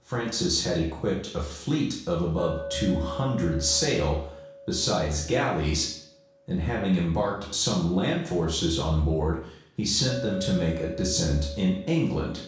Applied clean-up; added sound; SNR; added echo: none; Chink, clink; 15 dB; reverberation time 0.6 s.